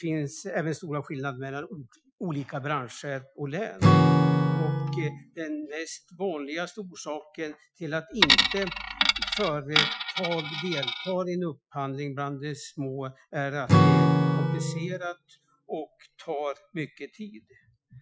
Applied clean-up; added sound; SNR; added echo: classical method Wiener filter.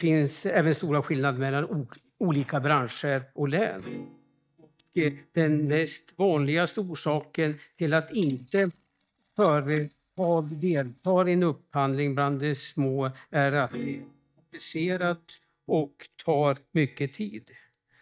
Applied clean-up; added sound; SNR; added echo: neural mask model DeepFilterNet 3.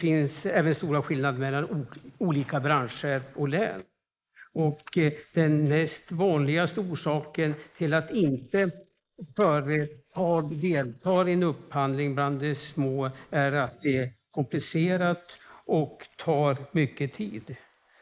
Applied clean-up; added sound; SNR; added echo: neural mask model Resemble Enhance denoiser.